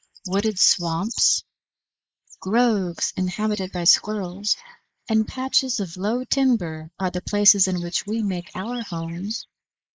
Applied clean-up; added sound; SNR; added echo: neural mask model Resemble Enhance denoiser.